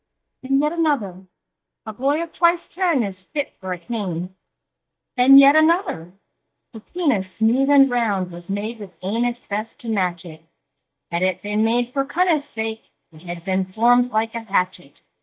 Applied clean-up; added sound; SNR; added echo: neural mask model DeepFilterNet 3.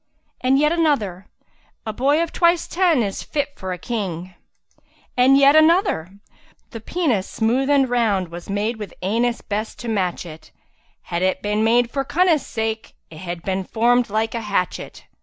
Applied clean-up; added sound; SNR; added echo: none; none; none; none.